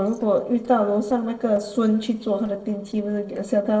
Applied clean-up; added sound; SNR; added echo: neural separator model SepFormer DNS4.